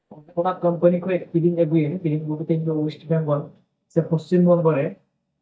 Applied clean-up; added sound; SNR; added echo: neural mask model DeepFilterNet 3.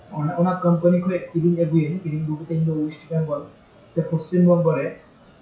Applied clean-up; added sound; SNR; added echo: classical method WPE with log-MMSE.